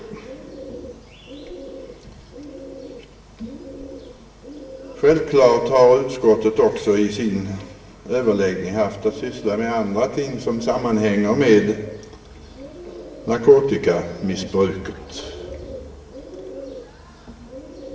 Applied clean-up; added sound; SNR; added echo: none; Bird; 18 dB; reverberation time 0.9 s.